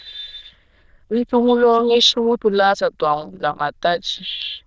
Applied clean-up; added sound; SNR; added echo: neural diffusion model UNIVERSE++.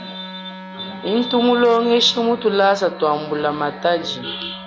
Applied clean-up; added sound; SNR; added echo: none; Wind instrument, woodwind instrument; 16 dB; none.